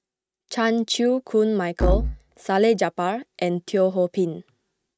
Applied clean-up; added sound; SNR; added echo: neural mask model RNNoise.